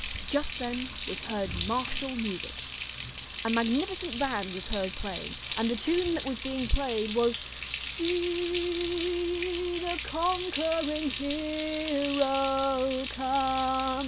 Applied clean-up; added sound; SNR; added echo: none; Water tap, faucet; 7 dB; none.